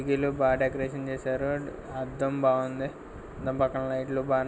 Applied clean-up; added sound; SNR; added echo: none; none; none; none.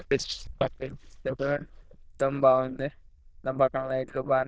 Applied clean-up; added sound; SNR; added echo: neural diffusion model UNIVERSE++.